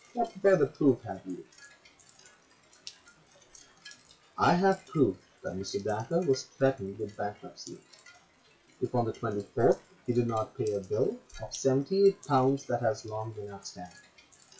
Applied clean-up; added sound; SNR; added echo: classical method WPE with log-MMSE.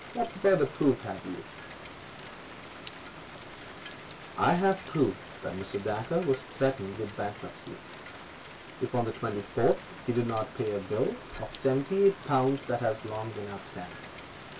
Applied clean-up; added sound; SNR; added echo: none; Rain; 13 dB; reverberation time 0.2 s.